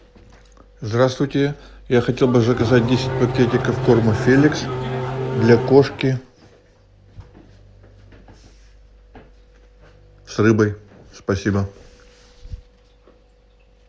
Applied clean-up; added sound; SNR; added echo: none; Race car, auto racing / Engine starting; 3 dB; none.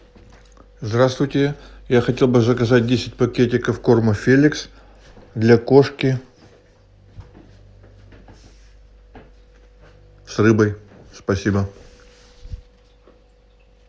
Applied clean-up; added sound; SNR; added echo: none; none; none; none.